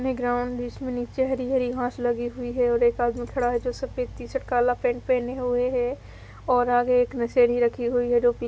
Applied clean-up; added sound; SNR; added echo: none; none; none; none.